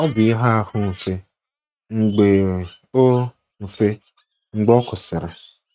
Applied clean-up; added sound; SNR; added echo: neural mask model RNNoise.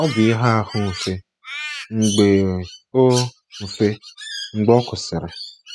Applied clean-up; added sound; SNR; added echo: classical method spectral subtraction.